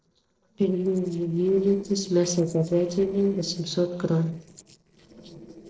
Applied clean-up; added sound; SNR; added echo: neural separator model SepFormer DNS4.